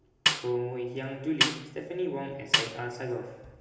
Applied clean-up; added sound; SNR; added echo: none; Snare drum; -2 dB; reverberation time 1.3 s.